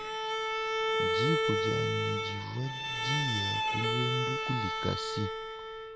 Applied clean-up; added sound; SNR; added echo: none; Bowed string instrument; -4 dB; none.